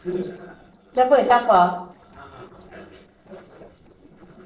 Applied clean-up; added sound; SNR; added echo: neural separator model SepFormer DNS4.